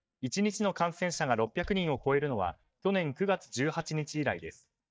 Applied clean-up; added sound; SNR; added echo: neural mask model DeepFilterNet 3.